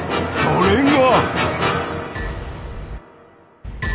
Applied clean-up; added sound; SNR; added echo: none; none; none; none.